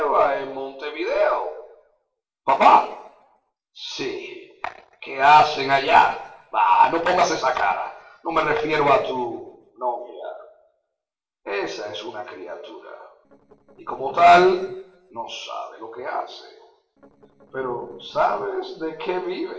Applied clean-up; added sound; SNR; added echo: neural separator model SepFormer DNS4.